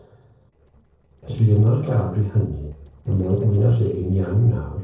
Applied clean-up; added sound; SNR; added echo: neural separator model SepFormer DNS4.